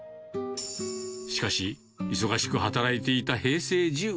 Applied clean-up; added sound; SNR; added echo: none; none; none; none.